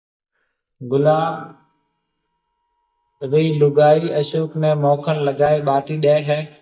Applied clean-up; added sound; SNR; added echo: neural mask model DeepFilterNet 3.